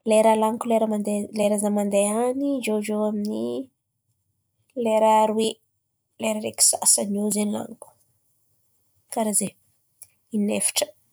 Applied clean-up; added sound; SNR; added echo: none; none; none; none.